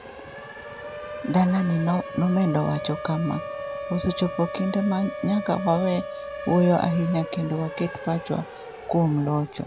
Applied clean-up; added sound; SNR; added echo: none; Siren; 10 dB; none.